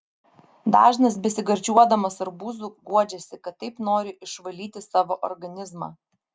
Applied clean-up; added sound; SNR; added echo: none; none; none; none.